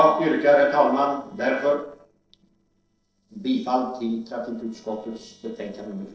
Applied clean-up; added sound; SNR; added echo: neural separator model SepFormer DNS4.